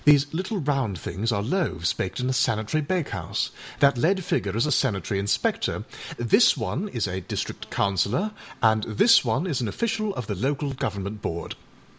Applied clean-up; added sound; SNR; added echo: none; none; none; none.